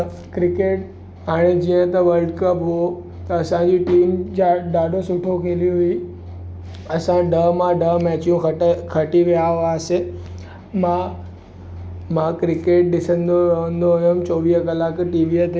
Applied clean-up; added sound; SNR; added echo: none; none; none; none.